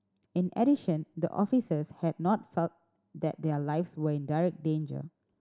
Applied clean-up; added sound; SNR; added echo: none; none; none; none.